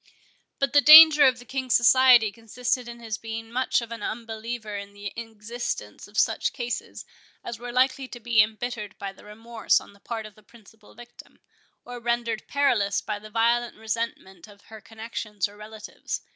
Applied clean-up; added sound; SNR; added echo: none; none; none; none.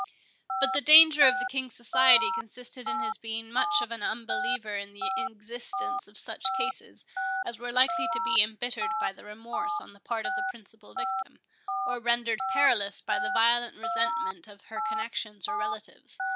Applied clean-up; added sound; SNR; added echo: none; Telephone; 5 dB; none.